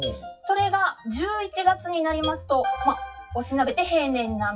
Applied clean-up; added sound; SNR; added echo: classical method WPE with log-MMSE.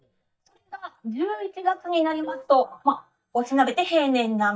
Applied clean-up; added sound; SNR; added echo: neural mask model DeepFilterNet 3.